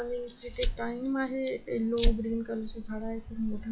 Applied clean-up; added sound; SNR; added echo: classical method log-MMSE.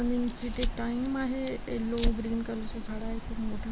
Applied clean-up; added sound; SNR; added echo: none; Fire; 2 dB; none.